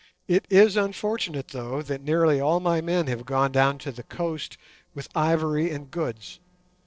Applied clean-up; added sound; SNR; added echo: neural separator model SepFormer DNS4.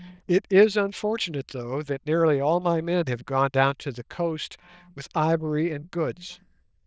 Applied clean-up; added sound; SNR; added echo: neural diffusion model UNIVERSE++.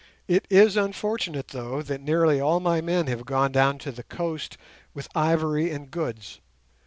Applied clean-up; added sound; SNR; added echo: none; none; none; none.